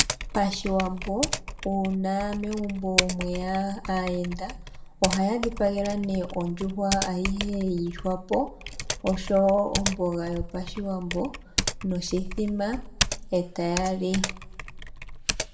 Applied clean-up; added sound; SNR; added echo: none; Typing; 5 dB; reverberation time 0.7 s.